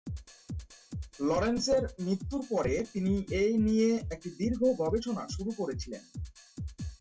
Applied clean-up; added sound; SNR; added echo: classical method WPE with log-MMSE.